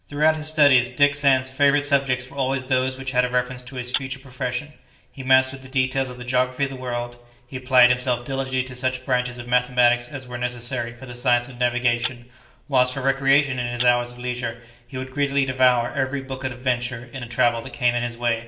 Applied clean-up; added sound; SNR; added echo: neural separator model SepFormer DNS4.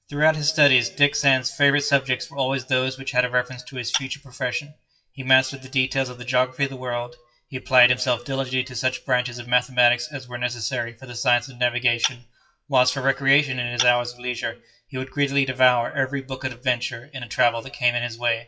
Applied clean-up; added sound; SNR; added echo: classical method WPE with log-MMSE.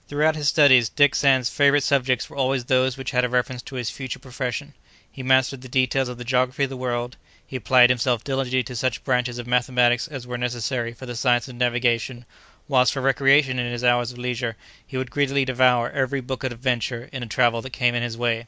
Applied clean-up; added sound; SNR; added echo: none; none; none; none.